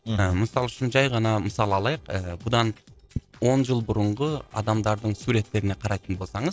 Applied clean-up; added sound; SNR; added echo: neural separator model SepFormer DNS4.